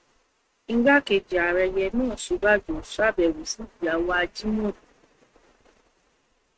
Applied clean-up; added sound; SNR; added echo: neural mask model RNNoise.